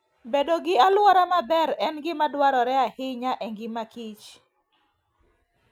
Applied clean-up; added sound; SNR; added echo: none; none; none; none.